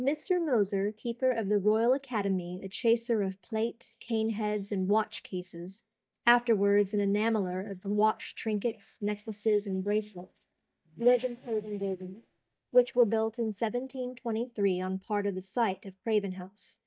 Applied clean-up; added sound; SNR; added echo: neural mask model DeepFilterNet 3.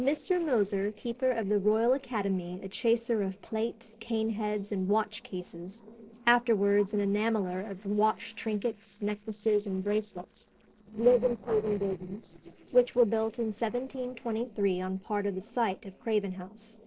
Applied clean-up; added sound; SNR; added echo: neural separator model SepFormer DNS4.